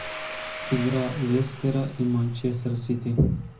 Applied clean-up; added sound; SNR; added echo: none; Domestic sounds, home sounds; 13 dB; reverberation time 0.4 s.